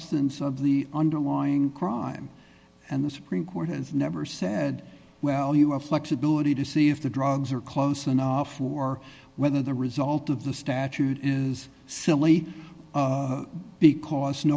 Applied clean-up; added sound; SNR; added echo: none; none; none; none.